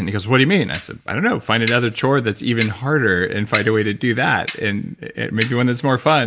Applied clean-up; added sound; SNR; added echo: none; Clock; 15 dB; none.